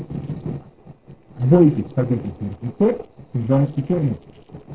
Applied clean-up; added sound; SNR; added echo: neural separator model SepFormer DNS4.